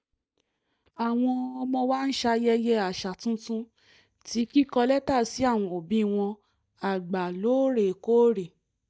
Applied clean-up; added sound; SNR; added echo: neural mask model DeepFilterNet 3.